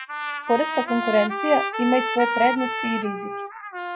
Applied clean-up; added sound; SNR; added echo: classical method Wiener filter.